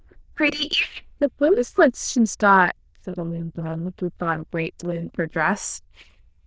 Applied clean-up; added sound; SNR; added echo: neural diffusion model UNIVERSE++.